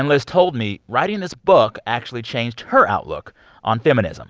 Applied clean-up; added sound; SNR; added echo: none; none; none; none.